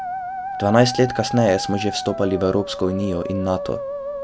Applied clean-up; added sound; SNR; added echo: none; Musical instrument; 8 dB; none.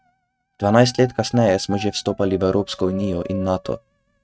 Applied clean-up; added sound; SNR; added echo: neural mask model RNNoise.